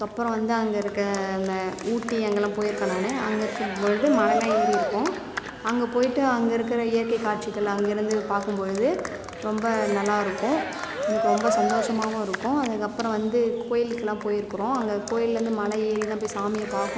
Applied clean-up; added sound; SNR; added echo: none; Cheering; 6 dB; none.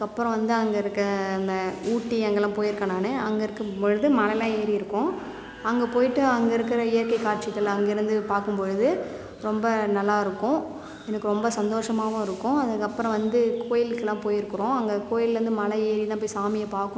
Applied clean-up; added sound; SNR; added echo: none; none; none; none.